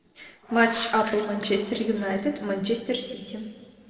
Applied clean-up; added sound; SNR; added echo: neural separator model SepFormer DNS4.